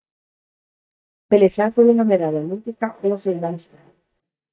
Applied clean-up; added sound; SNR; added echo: neural mask model DeepFilterNet 3.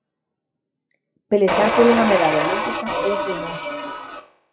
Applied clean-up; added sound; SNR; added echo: classical method WPE with log-MMSE.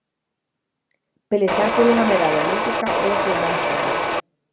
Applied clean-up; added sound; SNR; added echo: none; Mechanisms; -2 dB; reverberation time 0.6 s.